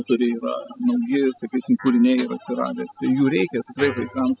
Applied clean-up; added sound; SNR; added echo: classical method spectral subtraction.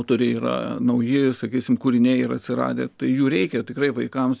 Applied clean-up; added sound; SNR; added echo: none; none; none; none.